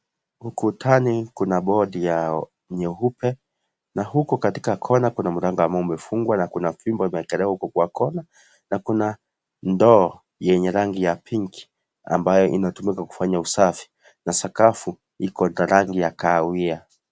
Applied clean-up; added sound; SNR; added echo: none; none; none; none.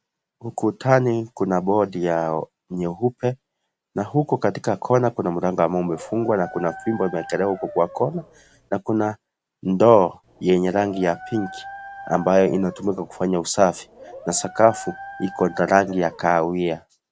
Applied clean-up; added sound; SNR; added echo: none; Dog; 17 dB; none.